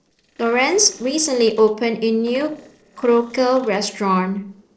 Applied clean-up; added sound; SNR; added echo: neural separator model SepFormer DNS4.